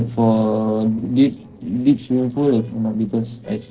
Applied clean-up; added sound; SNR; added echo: neural separator model SepFormer DNS4.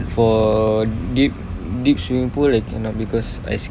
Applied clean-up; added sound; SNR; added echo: none; none; none; none.